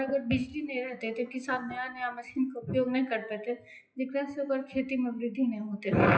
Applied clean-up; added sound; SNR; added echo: classical method WPE with log-MMSE.